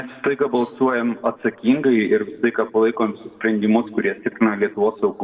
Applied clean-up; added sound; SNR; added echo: neural separator model SepFormer DNS4.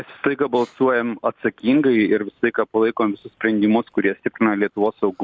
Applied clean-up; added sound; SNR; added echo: none; none; none; none.